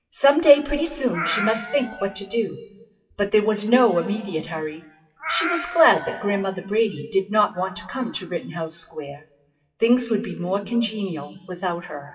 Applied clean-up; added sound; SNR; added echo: classical method WPE with log-MMSE.